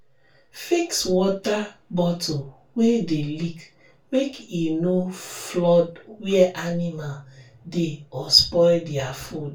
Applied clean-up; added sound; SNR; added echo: none; none; none; reverberation time 0.2 s.